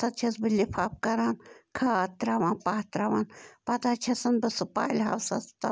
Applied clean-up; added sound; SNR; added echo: none; none; none; none.